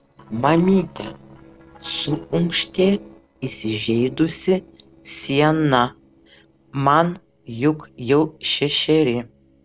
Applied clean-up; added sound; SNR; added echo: neural separator model SepFormer DNS4.